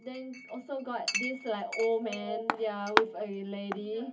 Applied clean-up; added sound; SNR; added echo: none; Chink, clink; 2 dB; reverberation time 0.3 s.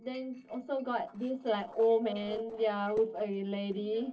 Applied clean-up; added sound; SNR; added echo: neural separator model SepFormer DNS4.